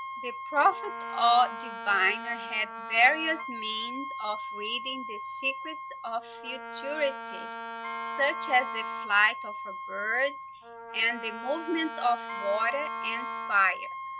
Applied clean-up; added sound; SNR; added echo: none; Wind instrument, woodwind instrument + Wind instrument, woodwind instrument; 8 dB; none.